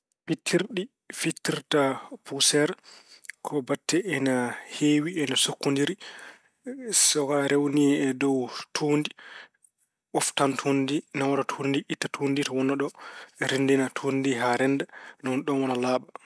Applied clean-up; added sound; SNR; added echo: none; none; none; none.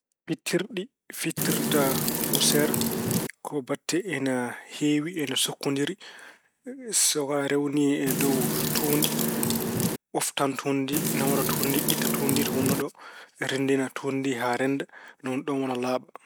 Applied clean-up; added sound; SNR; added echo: none; Wind; -2 dB; none.